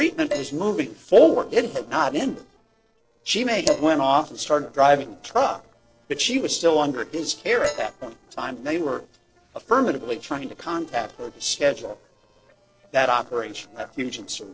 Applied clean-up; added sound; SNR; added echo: neural separator model SepFormer DNS4.